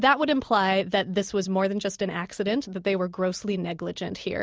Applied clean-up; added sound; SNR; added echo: none; none; none; none.